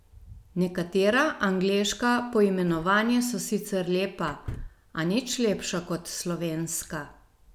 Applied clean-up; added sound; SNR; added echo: none; Door / Car; 17 dB; none.